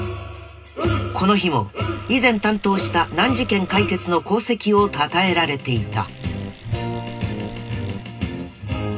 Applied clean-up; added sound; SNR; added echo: none; Bicycle; 16 dB; reverberation time 0.2 s.